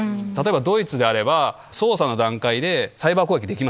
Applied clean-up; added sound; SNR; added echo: none; none; none; none.